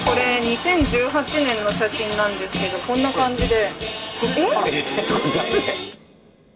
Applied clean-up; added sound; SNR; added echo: none; Bass drum; 15 dB; reverberation time 1.9 s.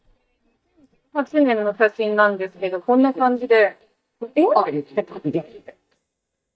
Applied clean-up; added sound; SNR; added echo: neural mask model DeepFilterNet 3.